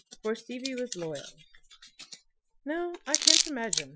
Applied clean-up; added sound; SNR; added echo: classical method Wiener filter.